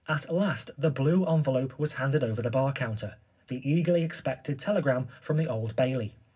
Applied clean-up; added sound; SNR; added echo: none; none; none; reverberation time 0.4 s.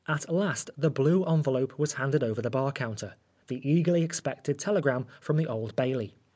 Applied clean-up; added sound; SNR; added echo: none; none; none; none.